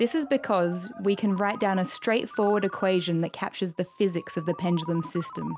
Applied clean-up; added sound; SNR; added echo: none; Ringtone; 17 dB; none.